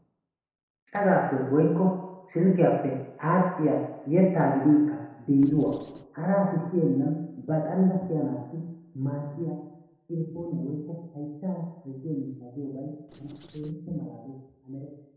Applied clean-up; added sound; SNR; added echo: neural separator model SepFormer DNS4.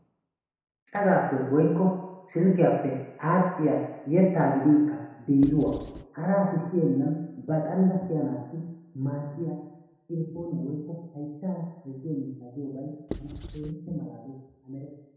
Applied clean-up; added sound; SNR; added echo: none; Writing; 11 dB; reverberation time 1.0 s.